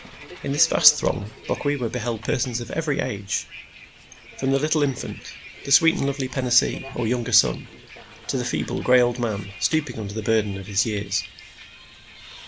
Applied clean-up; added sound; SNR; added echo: none; Bus; 17 dB; none.